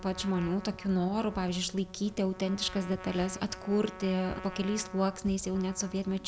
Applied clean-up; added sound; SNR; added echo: none; Trumpet; 16 dB; none.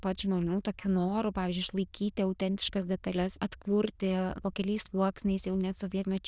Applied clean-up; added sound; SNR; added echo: neural diffusion model UNIVERSE++.